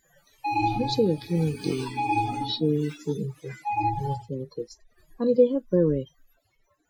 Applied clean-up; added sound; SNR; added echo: classical method Wiener filter.